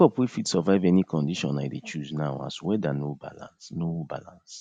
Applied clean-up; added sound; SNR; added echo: none; none; none; none.